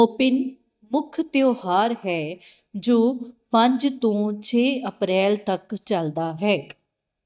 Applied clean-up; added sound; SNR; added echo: neural mask model DeepFilterNet 3.